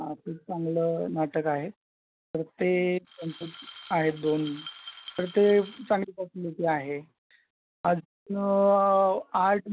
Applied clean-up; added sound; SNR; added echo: none; Glass; 10 dB; none.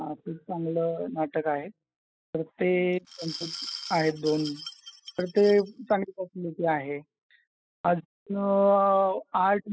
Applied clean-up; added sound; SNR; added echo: classical method spectral subtraction.